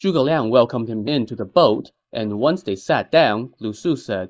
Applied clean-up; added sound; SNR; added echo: neural mask model Resemble Enhance denoiser.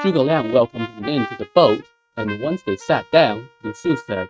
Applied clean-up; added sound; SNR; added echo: neural mask model RNNoise.